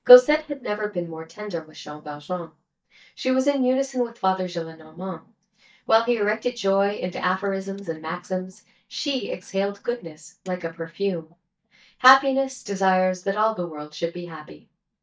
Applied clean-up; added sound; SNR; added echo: neural mask model DeepFilterNet 3.